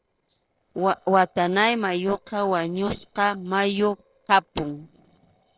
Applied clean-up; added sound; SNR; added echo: neural separator model SepFormer DNS4.